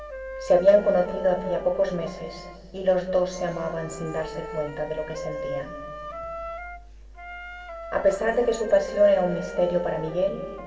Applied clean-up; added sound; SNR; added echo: none; Wind instrument, woodwind instrument; 12 dB; reverberation time 2.4 s.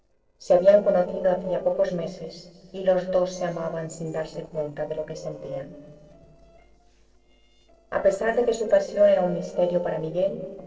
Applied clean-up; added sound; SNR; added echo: neural separator model SepFormer DNS4.